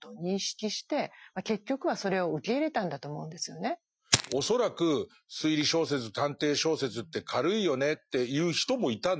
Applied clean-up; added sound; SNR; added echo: classical method Wiener filter.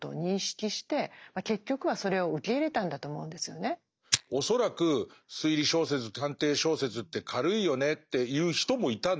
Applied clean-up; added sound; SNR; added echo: neural mask model DeepFilterNet 3.